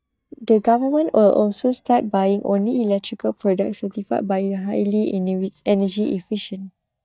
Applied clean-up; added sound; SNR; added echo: neural mask model DeepFilterNet 3.